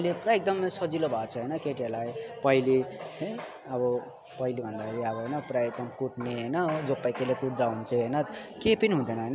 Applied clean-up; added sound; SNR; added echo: none; none; none; none.